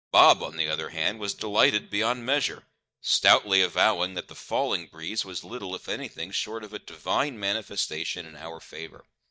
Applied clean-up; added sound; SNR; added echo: neural mask model DeepFilterNet 3.